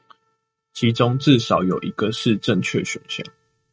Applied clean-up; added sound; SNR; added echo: neural mask model RNNoise.